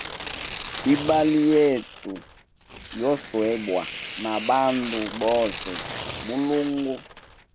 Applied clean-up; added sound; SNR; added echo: none; Tearing; 9 dB; none.